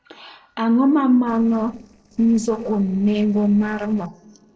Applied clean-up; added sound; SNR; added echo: neural separator model SepFormer DNS4.